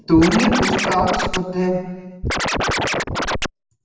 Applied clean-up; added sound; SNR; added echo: none; Scratching (performance technique); 0 dB; reverberation time 1.3 s.